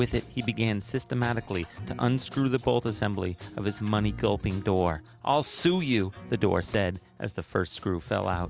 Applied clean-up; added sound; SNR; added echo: none; none; none; none.